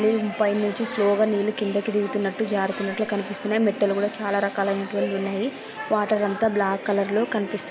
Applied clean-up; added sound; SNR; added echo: none; Bowed string instrument; 20 dB; none.